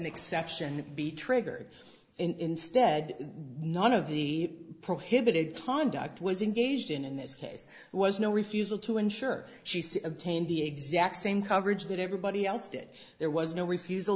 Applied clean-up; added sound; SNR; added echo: none; none; none; none.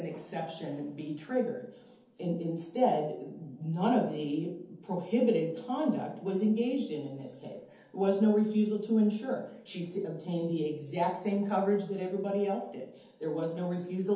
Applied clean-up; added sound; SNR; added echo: none; none; none; reverberation time 0.6 s.